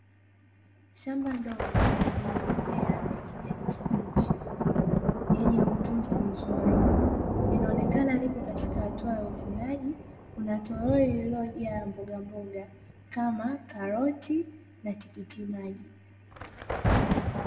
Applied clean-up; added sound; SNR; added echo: none; Thunder; -4 dB; reverberation time 0.9 s.